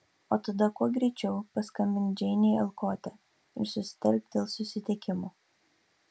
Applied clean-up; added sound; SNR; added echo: none; none; none; none.